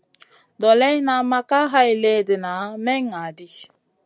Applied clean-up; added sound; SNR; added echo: none; none; none; none.